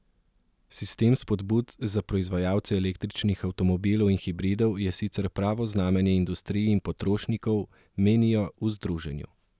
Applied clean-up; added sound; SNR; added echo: none; none; none; none.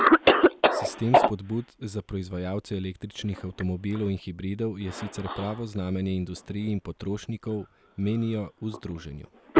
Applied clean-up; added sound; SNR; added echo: none; Cough; -3 dB; none.